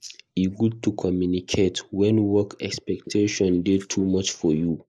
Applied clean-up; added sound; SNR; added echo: neural mask model Resemble Enhance denoiser.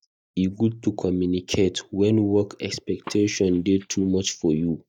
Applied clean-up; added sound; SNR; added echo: neural mask model DeepFilterNet 3.